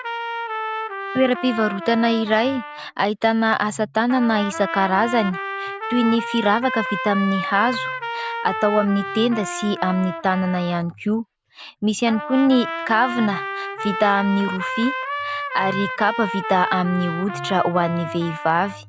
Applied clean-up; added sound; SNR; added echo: none; Trumpet; 7 dB; none.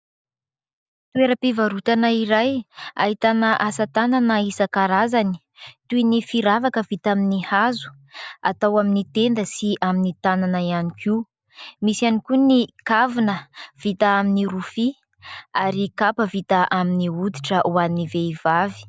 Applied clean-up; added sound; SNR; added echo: none; none; none; none.